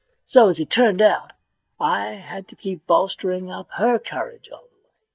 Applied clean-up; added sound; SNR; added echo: neural mask model DeepFilterNet 3.